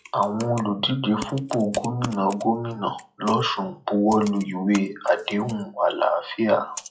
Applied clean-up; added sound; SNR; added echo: classical method WPE with log-MMSE.